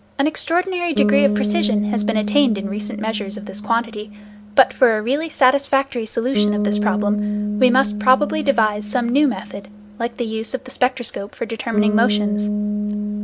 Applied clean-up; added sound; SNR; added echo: none; Bass guitar; 3 dB; none.